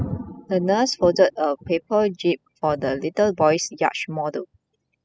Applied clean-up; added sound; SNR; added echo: classical method spectral subtraction.